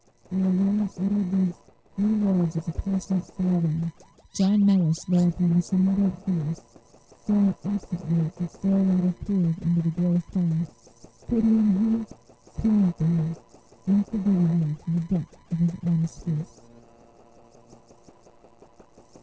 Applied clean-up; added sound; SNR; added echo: neural separator model SepFormer DNS4.